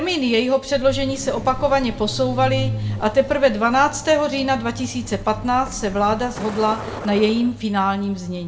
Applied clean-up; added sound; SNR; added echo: none; Truck; 10 dB; reverberation time 0.5 s.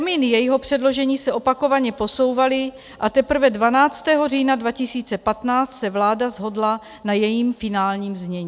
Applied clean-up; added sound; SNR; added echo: none; none; none; none.